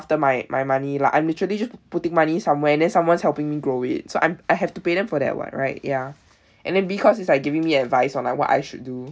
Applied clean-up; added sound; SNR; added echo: none; none; none; none.